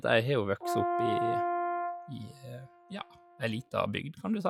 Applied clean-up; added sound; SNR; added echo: classical method log-MMSE.